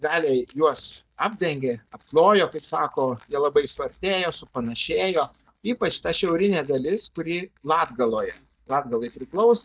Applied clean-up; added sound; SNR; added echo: neural mask model DeepFilterNet 3.